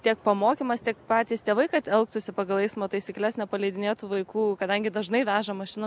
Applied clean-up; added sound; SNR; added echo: none; none; none; none.